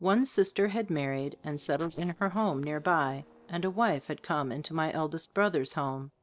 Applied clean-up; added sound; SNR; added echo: neural separator model SepFormer DNS4.